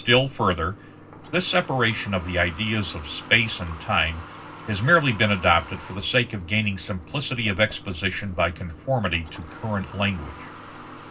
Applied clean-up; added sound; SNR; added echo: none; Water tap, faucet / Water; 16 dB; reverberation time 0.4 s.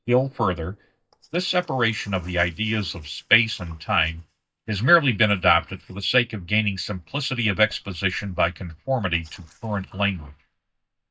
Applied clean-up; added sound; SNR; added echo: neural mask model DeepFilterNet 3.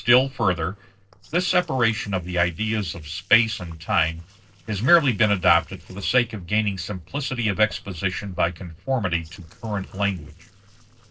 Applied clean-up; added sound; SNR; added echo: neural separator model SepFormer DNS4.